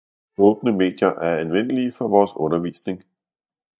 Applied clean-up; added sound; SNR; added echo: neural mask model DeepFilterNet 3.